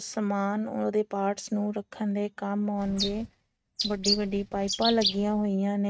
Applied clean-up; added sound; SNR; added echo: neural mask model RNNoise.